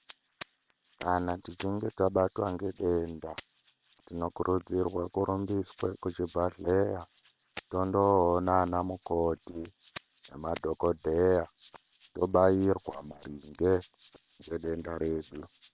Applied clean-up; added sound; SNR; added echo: neural separator model SepFormer WHAM!.